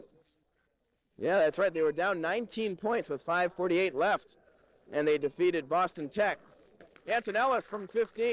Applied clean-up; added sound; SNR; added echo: neural separator model SepFormer DNS4.